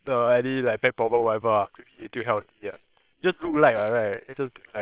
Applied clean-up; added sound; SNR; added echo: neural separator model SepFormer WHAM!.